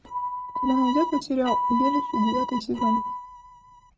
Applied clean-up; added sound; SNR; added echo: neural mask model RNNoise.